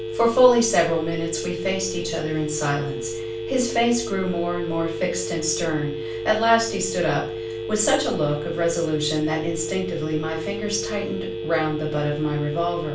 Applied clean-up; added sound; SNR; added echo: none; Telephone; 6 dB; reverberation time 0.3 s.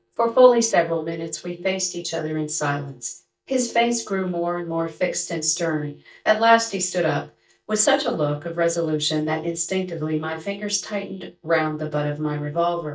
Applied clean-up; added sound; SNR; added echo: neural mask model DeepFilterNet 3.